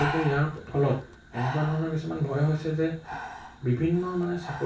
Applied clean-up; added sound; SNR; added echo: none; Breathing; 11 dB; reverberation time 0.3 s.